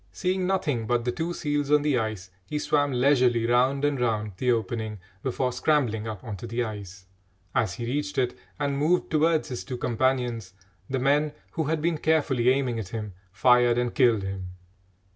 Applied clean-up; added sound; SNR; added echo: none; none; none; none.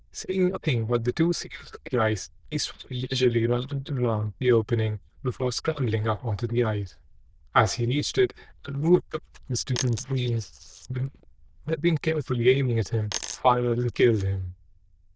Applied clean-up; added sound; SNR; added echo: neural diffusion model UNIVERSE++.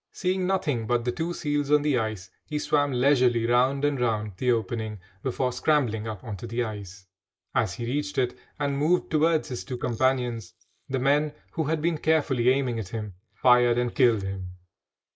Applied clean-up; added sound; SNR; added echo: neural mask model Resemble Enhance denoiser.